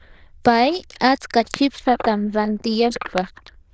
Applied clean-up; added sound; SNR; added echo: neural diffusion model UNIVERSE++.